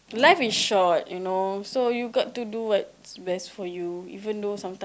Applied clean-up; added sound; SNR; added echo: none; none; none; none.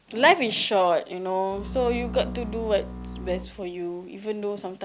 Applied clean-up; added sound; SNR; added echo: none; Bowed string instrument; 10 dB; none.